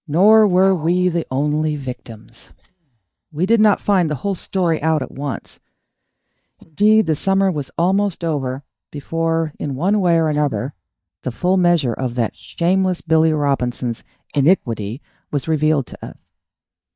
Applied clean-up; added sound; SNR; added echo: neural mask model DeepFilterNet 3.